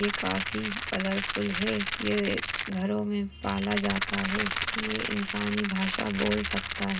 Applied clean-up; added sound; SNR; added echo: none; Rattle; 3 dB; reverberation time 0.2 s.